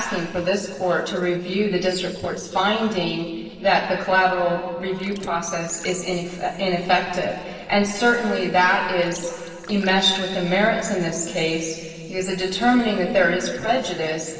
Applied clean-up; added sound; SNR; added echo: neural separator model SepFormer DNS4.